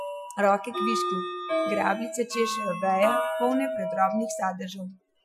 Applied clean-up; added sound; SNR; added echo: classical method Wiener filter.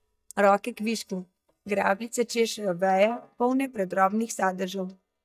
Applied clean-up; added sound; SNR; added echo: neural mask model DeepFilterNet 3.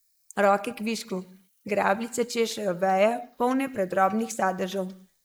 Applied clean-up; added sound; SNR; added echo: neural mask model Resemble Enhance denoiser.